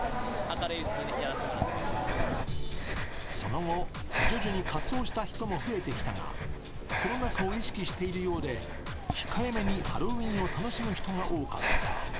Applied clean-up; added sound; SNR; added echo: none; Breathing; -1 dB; none.